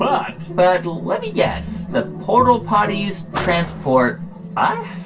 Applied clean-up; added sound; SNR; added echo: none; Car; 14 dB; reverberation time 0.2 s.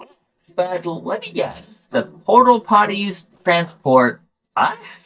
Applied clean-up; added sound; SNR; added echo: neural mask model DeepFilterNet 3.